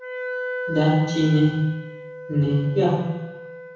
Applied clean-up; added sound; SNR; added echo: none; Wind instrument, woodwind instrument; 10 dB; reverberation time 1.1 s.